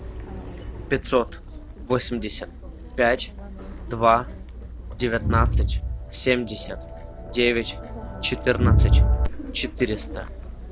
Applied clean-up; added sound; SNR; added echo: none; Crowd; -1 dB; none.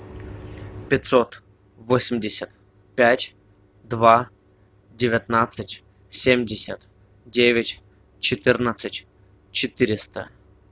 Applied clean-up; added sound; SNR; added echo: none; none; none; none.